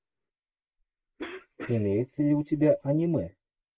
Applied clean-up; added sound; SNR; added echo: neural mask model Resemble Enhance denoiser.